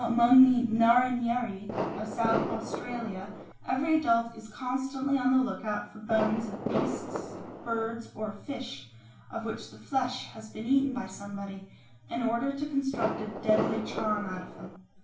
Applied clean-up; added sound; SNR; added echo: none; Fireworks; 4 dB; reverberation time 0.3 s.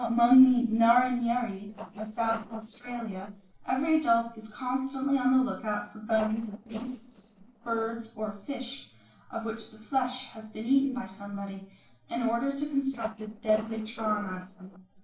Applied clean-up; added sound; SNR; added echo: neural separator model SepFormer DNS4.